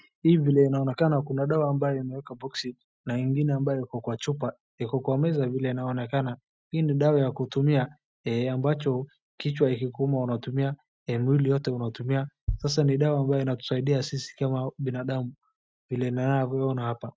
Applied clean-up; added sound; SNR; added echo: neural mask model RNNoise.